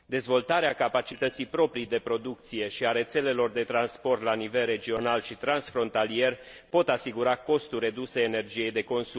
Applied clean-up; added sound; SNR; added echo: neural separator model SepFormer DNS4.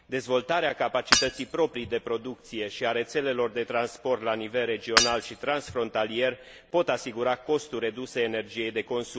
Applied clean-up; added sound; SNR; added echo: none; Shatter / Hammer; 1 dB; none.